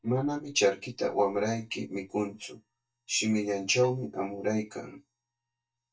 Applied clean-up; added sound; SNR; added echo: neural mask model DeepFilterNet 3.